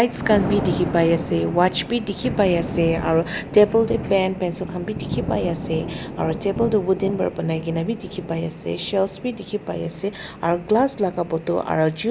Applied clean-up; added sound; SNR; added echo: none; Thunder; 9 dB; none.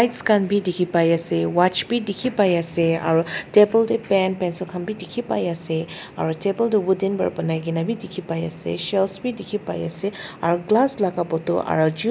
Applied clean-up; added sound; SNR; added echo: none; none; none; none.